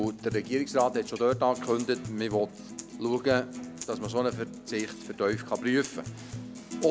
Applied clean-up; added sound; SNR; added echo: none; Acoustic guitar; 11 dB; none.